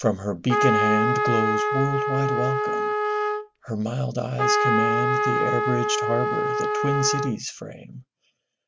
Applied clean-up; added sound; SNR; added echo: none; Trumpet; -3 dB; none.